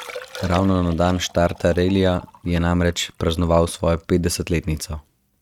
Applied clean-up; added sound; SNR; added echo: neural mask model RNNoise.